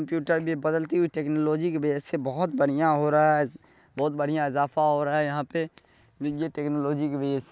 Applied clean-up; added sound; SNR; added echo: none; none; none; none.